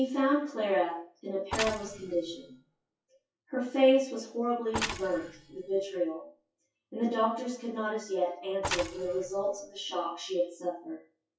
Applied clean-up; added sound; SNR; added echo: classical method WPE with log-MMSE.